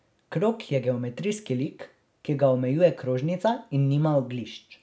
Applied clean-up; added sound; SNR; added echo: none; none; none; none.